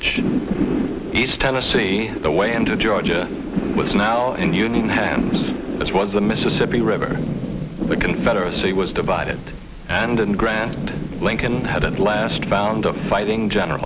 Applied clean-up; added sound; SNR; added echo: none; none; none; none.